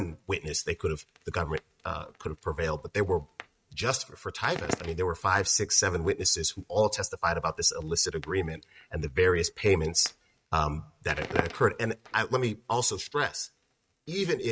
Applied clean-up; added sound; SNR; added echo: neural mask model RNNoise.